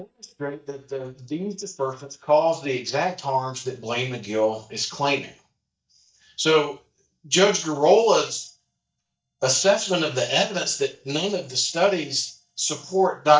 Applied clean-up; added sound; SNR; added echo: neural mask model DeepFilterNet 3.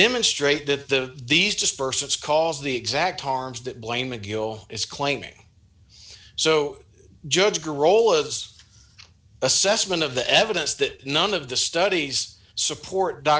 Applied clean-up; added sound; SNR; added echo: none; none; none; none.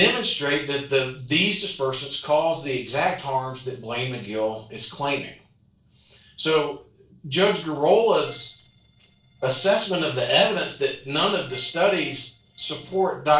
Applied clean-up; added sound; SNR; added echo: neural separator model SepFormer DNS4.